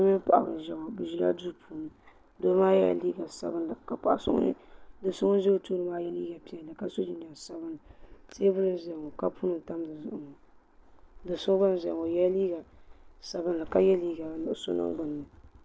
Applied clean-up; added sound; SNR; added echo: none; none; none; none.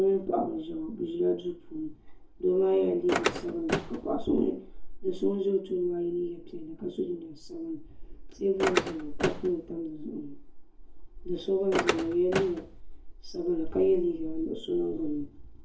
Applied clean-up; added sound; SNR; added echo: none; Car; 2 dB; reverberation time 0.3 s.